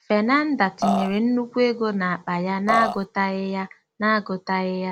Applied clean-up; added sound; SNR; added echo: none; Burping, eructation; 2 dB; none.